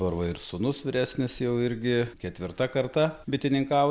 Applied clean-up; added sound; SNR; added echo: none; none; none; none.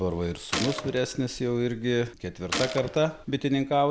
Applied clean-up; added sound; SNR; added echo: none; Gunshot, gunfire; 9 dB; none.